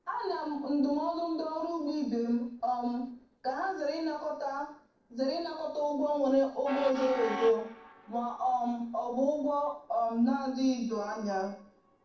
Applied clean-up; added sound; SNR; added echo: neural separator model SepFormer DNS4.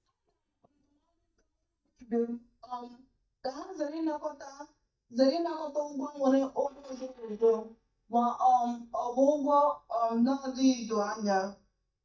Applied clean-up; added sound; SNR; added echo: neural mask model DeepFilterNet 3.